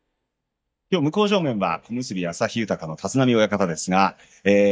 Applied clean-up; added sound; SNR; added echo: neural mask model DeepFilterNet 3.